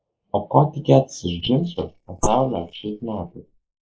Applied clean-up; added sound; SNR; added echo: neural mask model Resemble Enhance denoiser.